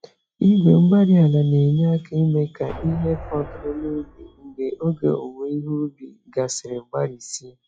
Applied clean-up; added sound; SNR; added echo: classical method log-MMSE.